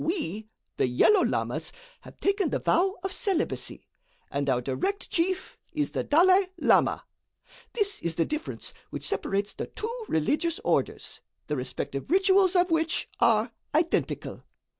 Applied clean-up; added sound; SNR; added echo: none; none; none; none.